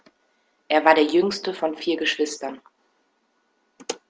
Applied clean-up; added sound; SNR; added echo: none; none; none; none.